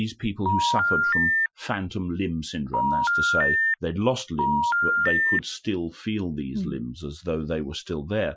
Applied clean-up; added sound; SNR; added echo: classical method Wiener filter.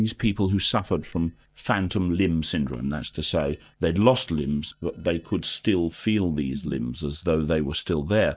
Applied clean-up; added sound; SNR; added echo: neural mask model DeepFilterNet 3.